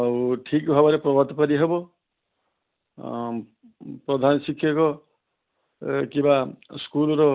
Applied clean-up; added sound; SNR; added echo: none; none; none; none.